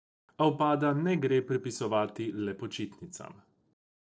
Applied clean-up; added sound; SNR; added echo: neural separator model SepFormer DNS4.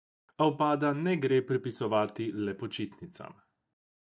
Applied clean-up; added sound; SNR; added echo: neural mask model DeepFilterNet 3.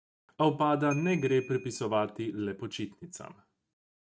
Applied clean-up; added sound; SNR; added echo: neural mask model RNNoise.